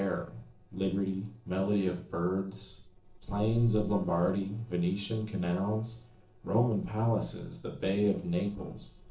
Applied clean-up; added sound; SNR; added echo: neural separator model SepFormer DNS4.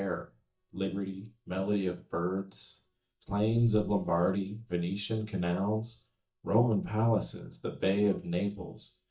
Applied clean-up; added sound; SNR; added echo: neural mask model DeepFilterNet 3.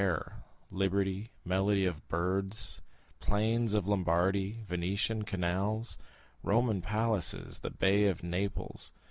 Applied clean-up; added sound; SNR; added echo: none; none; none; none.